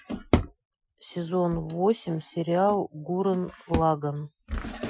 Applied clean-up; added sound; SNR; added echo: classical method Wiener filter.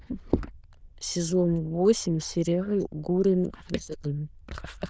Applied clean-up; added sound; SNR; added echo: neural diffusion model UNIVERSE++.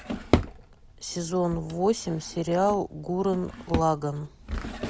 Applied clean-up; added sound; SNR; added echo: none; Drawer open or close; 5 dB; none.